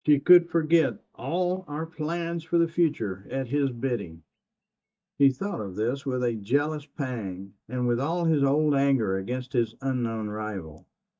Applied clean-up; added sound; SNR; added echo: neural mask model DeepFilterNet 3.